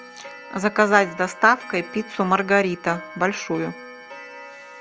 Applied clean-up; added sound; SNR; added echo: none; Clock; 17 dB; none.